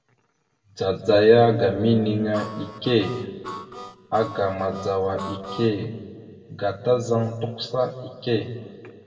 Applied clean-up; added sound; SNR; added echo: none; Harmonica; 15 dB; reverberation time 1.9 s.